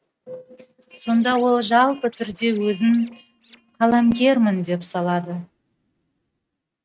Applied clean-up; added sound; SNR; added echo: neural mask model RNNoise.